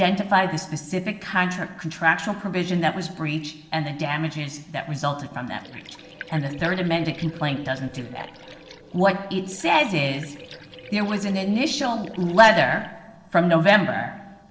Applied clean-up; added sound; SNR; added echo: neural separator model SepFormer DNS4.